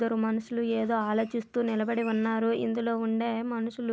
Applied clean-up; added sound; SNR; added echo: none; none; none; none.